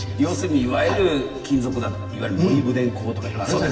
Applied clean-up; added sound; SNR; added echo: none; none; none; reverberation time 1.4 s.